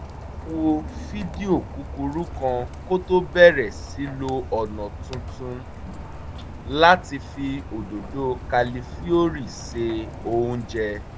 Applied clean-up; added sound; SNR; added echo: none; Rain; 11 dB; none.